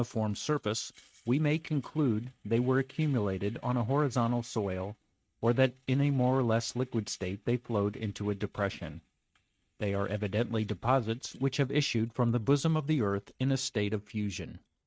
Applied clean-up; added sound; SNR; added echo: neural mask model RNNoise.